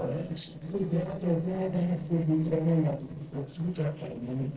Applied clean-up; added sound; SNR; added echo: neural separator model SepFormer DNS4.